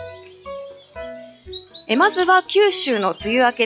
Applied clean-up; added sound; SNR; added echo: classical method log-MMSE.